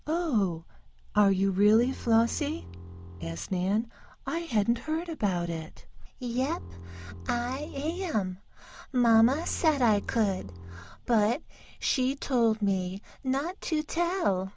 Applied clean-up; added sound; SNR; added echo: none; Bowed string instrument; 14 dB; none.